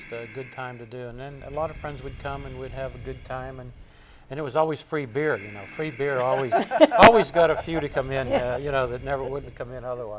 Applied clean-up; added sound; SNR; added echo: none; Breathing; 18 dB; none.